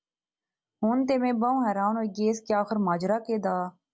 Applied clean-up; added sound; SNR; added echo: none; none; none; none.